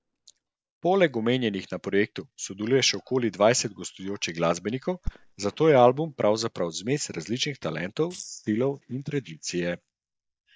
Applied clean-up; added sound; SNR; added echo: neural mask model DeepFilterNet 3.